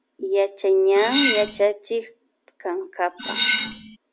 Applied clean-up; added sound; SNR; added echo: none; Cutlery, silverware; 1 dB; none.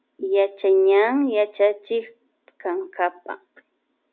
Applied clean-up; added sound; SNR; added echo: none; none; none; none.